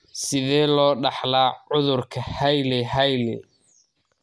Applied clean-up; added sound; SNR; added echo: none; none; none; none.